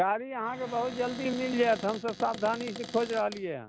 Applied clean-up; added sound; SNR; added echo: none; Cupboard open or close; 12 dB; none.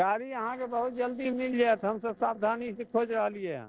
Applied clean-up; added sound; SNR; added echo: neural separator model SepFormer DNS4.